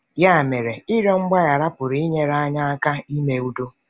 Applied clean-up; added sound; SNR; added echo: none; none; none; none.